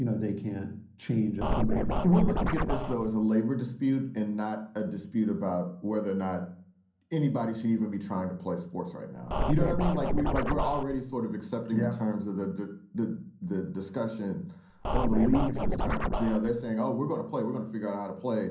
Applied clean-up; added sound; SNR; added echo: none; Scratching (performance technique); -1 dB; reverberation time 0.6 s.